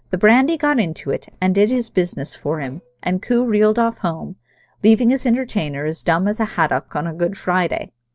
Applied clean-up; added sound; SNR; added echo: neural separator model SepFormer DNS4.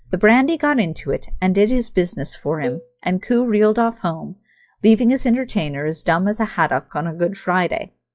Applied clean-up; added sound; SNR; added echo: classical method log-MMSE.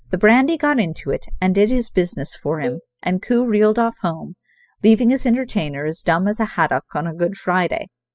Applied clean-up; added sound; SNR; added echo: classical method spectral subtraction.